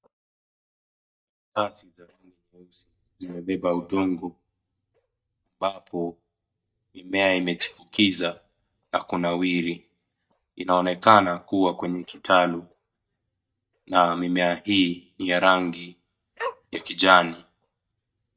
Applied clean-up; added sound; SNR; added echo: neural mask model DeepFilterNet 3.